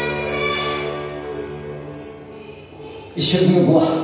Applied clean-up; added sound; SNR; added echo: none; none; none; reverberation time 0.9 s.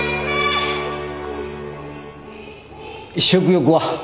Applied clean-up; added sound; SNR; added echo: none; none; none; none.